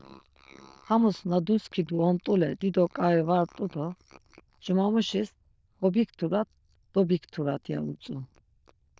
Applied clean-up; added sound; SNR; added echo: neural diffusion model UNIVERSE++.